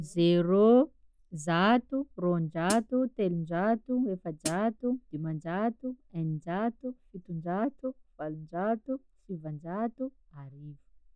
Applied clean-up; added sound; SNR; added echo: none; Hi-hat; 2 dB; none.